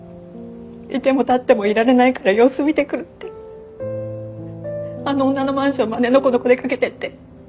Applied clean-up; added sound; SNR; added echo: none; none; none; none.